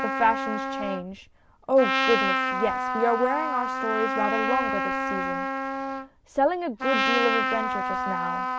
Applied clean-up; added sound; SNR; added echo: none; Trumpet; 0 dB; none.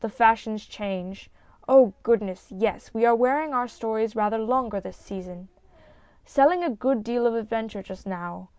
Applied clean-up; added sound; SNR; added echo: none; none; none; none.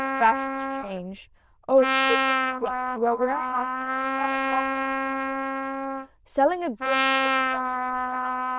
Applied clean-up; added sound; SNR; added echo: neural diffusion model UNIVERSE++.